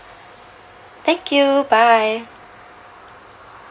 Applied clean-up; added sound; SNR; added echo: none; none; none; none.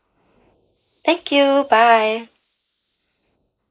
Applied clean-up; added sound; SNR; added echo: neural mask model Resemble Enhance denoiser.